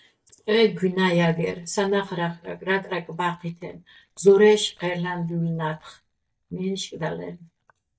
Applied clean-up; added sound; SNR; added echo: neural mask model DeepFilterNet 3.